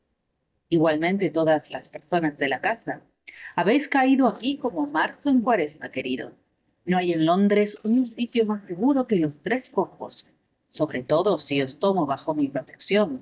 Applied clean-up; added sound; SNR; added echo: neural mask model DeepFilterNet 3.